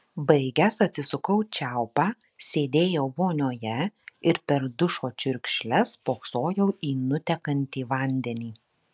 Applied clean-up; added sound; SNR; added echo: none; none; none; none.